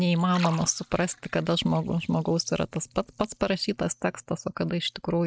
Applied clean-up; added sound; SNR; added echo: neural mask model RNNoise.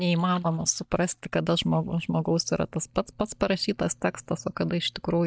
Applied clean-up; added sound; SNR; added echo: neural mask model DeepFilterNet 3.